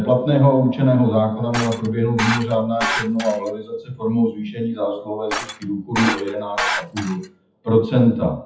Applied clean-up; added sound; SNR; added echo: classical method WPE with log-MMSE.